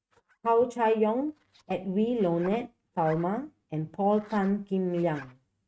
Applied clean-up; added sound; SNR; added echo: neural mask model RNNoise.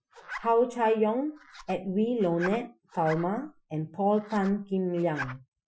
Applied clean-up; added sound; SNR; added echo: classical method Wiener filter.